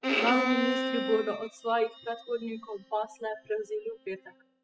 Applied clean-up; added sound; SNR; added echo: classical method spectral subtraction.